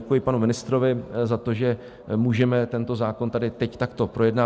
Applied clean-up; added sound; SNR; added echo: none; none; none; none.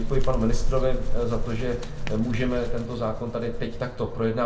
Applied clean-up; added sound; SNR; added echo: none; Bird; -2 dB; reverberation time 0.6 s.